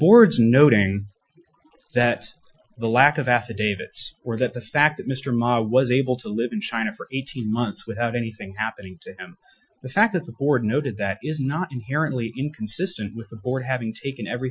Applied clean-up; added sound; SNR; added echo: classical method Wiener filter.